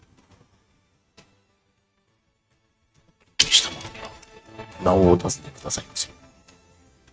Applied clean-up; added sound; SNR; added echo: neural mask model RNNoise.